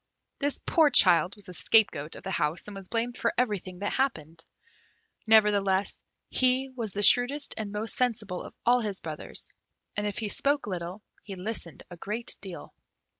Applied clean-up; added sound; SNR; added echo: none; none; none; none.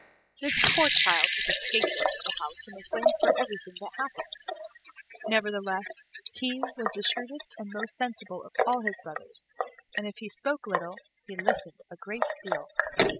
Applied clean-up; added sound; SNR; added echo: classical method spectral subtraction.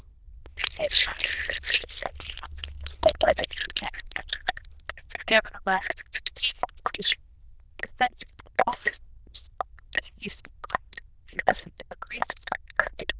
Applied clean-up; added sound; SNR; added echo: neural diffusion model UNIVERSE++.